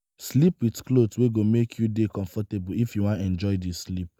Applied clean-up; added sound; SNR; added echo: none; none; none; none.